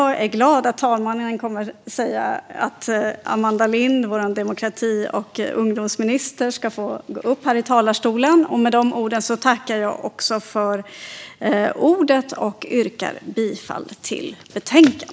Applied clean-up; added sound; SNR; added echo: none; none; none; none.